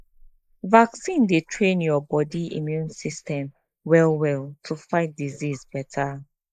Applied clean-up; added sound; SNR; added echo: neural mask model Resemble Enhance denoiser.